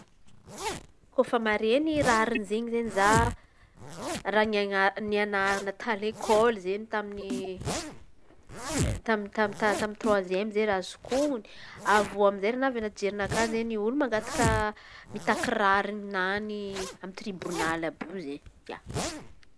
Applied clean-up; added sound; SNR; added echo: none; Snare drum + Zipper (clothing); 9 dB; none.